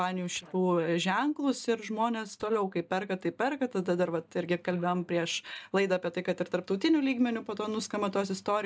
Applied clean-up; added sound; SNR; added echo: neural mask model DeepFilterNet 3.